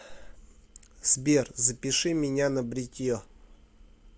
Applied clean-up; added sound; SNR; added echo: none; none; none; none.